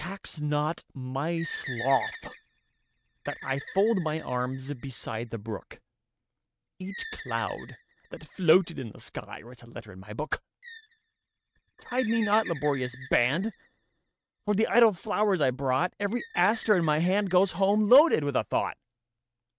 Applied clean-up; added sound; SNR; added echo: neural mask model RNNoise.